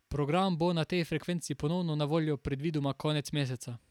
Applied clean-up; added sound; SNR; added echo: none; none; none; none.